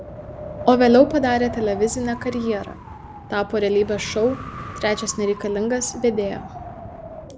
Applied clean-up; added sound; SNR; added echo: none; Wind; 13 dB; none.